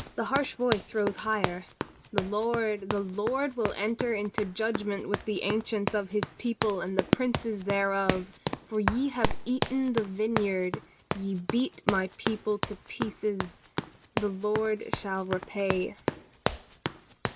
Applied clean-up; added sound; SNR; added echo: none; Fireworks + Run; 4 dB; none.